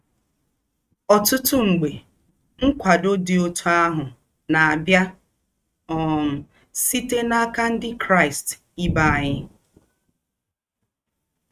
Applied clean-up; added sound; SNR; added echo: neural mask model RNNoise.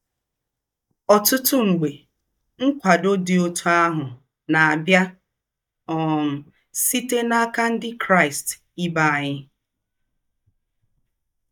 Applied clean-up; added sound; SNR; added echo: neural mask model DeepFilterNet 3.